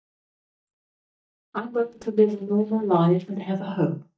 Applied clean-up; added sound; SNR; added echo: neural mask model DeepFilterNet 3.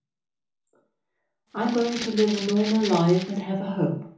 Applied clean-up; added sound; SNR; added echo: none; Rattle (instrument); 12 dB; reverberation time 0.6 s.